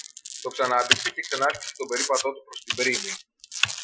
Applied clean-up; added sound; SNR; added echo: classical method Wiener filter.